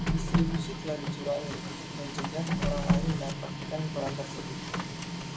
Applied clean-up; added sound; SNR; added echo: none; Printer; -5 dB; reverberation time 0.4 s.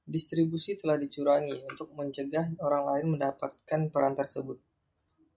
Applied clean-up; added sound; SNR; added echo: none; none; none; none.